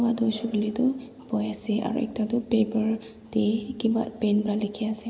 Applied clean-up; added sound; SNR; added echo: none; none; none; none.